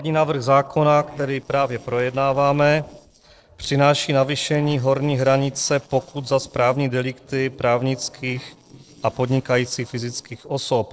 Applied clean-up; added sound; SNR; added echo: neural separator model SepFormer DNS4.